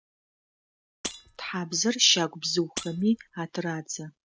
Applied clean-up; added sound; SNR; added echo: none; Shatter; 14 dB; none.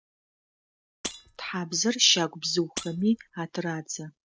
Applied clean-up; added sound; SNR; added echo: neural separator model SepFormer DNS4.